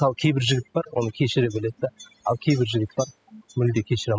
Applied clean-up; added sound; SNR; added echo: classical method spectral subtraction.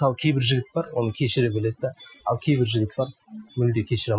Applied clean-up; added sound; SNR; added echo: classical method Wiener filter.